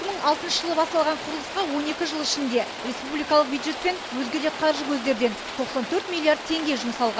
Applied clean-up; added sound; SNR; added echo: none; Rain; 9 dB; none.